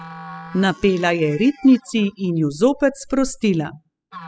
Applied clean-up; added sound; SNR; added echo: classical method spectral subtraction.